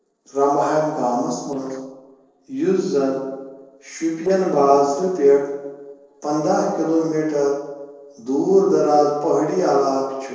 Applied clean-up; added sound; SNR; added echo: neural separator model SepFormer DNS4.